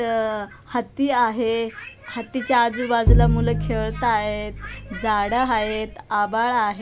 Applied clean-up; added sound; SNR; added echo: none; Bowed string instrument; 0 dB; none.